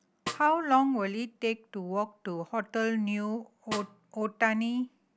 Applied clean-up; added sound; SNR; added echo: none; Snare drum; 13 dB; none.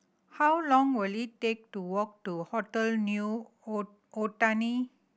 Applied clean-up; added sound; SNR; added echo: none; none; none; none.